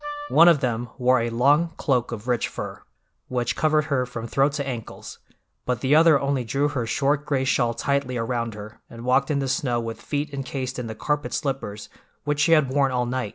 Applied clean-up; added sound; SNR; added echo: none; Wind instrument, woodwind instrument; 11 dB; none.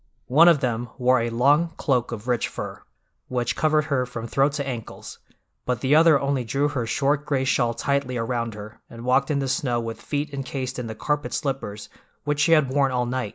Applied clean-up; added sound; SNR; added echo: neural mask model Resemble Enhance denoiser.